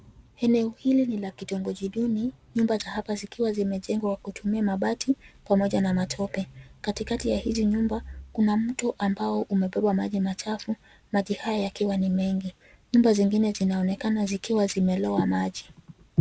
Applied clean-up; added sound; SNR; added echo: none; none; none; none.